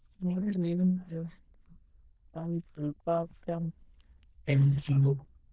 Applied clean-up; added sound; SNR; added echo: neural diffusion model UNIVERSE++.